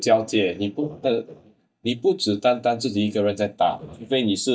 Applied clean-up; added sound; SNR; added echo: neural mask model DeepFilterNet 3.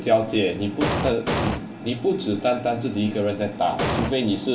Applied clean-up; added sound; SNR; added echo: none; Explosion; 0 dB; reverberation time 0.2 s.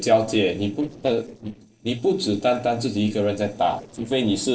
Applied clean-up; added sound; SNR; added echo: neural separator model SepFormer DNS4.